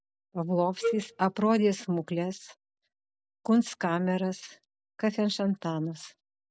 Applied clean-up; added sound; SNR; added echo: none; Wind instrument, woodwind instrument; 3 dB; none.